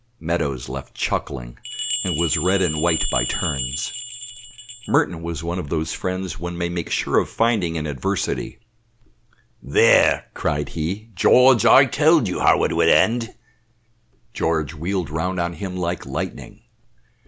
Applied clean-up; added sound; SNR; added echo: none; Bell; 5 dB; none.